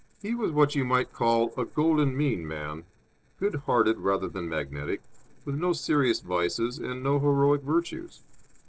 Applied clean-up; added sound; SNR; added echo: neural separator model SepFormer DNS4.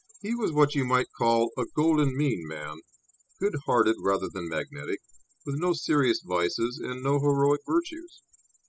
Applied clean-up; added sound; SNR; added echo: classical method spectral subtraction.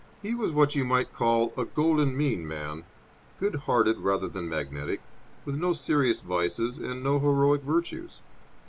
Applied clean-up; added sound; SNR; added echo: none; Cricket; 14 dB; none.